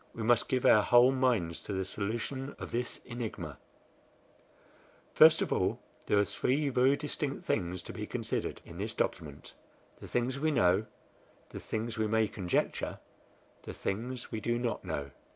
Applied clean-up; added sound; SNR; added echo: none; none; none; none.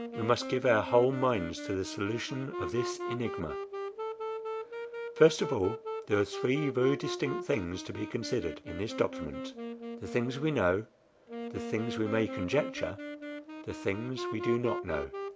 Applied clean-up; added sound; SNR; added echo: none; Wind instrument, woodwind instrument; 7 dB; none.